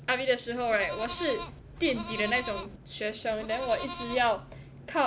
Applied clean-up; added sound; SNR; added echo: none; Livestock, farm animals, working animals; 10 dB; none.